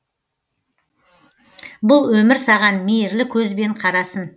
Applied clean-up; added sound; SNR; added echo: none; none; none; none.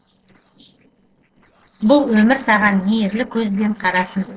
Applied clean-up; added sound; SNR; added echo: neural separator model SepFormer DNS4.